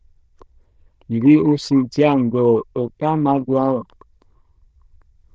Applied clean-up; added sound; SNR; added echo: neural diffusion model UNIVERSE++.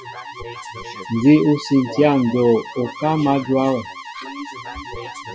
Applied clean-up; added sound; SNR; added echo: classical method log-MMSE.